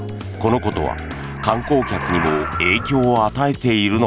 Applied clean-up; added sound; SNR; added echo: none; Animal; 11 dB; none.